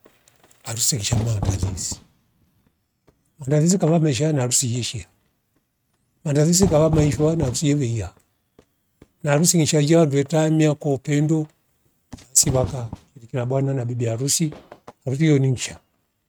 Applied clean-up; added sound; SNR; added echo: neural mask model RNNoise.